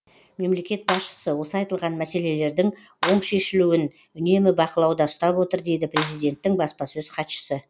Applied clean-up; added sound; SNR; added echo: none; Clapping; 11 dB; none.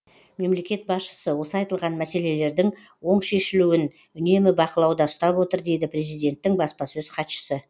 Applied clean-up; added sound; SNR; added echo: none; none; none; none.